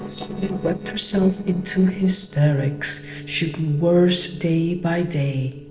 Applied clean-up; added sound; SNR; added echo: neural separator model SepFormer DNS4.